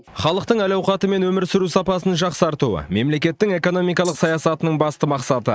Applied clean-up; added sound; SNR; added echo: neural mask model RNNoise.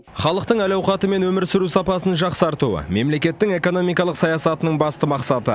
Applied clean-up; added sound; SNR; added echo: none; Rattle (instrument); 17 dB; none.